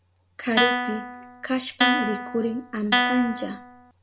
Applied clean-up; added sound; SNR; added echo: none; Guitar; -2 dB; none.